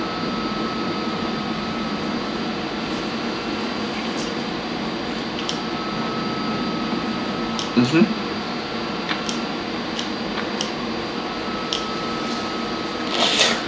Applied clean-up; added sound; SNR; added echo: none; Wind instrument, woodwind instrument; 14 dB; none.